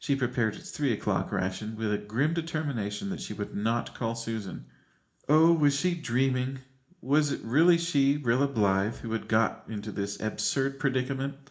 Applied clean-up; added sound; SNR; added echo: none; none; none; reverberation time 0.4 s.